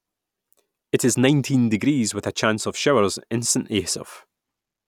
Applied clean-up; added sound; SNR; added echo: none; none; none; none.